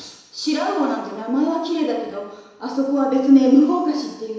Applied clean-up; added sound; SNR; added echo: none; none; none; reverberation time 1.0 s.